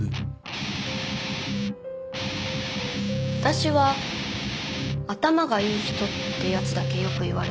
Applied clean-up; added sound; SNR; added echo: none; Guitar; 0 dB; none.